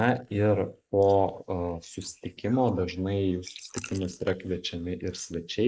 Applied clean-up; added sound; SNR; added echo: neural mask model Resemble Enhance denoiser.